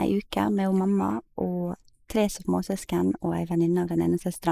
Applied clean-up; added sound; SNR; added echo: neural mask model Resemble Enhance denoiser.